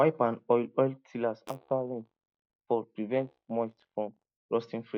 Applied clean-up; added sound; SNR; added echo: neural mask model DeepFilterNet 3.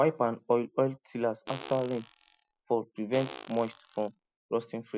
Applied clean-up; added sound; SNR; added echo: classical method spectral subtraction.